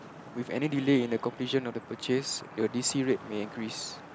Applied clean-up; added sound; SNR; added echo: none; Traffic noise, roadway noise / Vehicle horn, car horn, honking; 16 dB; none.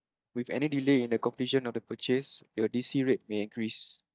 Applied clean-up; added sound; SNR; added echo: neural mask model DeepFilterNet 3.